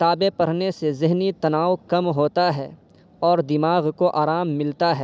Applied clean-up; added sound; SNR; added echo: none; none; none; none.